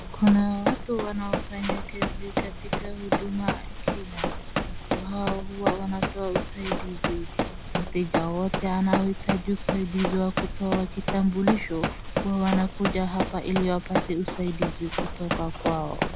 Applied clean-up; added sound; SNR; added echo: none; Run; 1 dB; none.